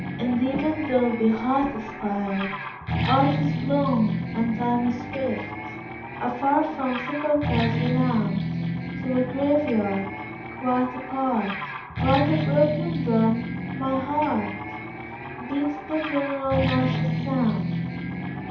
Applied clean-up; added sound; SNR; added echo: none; Guitar; 3 dB; reverberation time 0.6 s.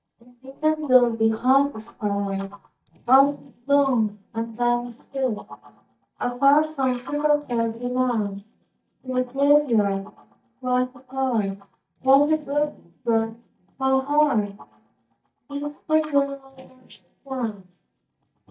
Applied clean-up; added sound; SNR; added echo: neural mask model DeepFilterNet 3.